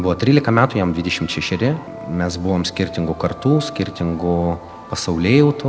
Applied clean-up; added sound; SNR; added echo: none; none; none; none.